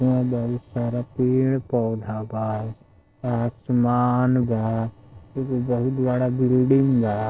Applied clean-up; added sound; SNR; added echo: neural separator model SepFormer DNS4.